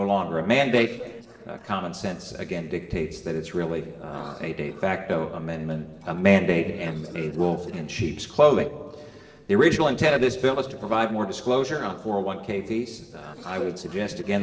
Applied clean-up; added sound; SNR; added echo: neural separator model SepFormer DNS4.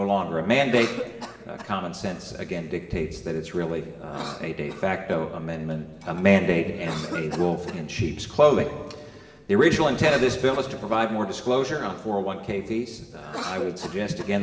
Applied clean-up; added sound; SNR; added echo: none; Cough; 16 dB; reverberation time 2.0 s.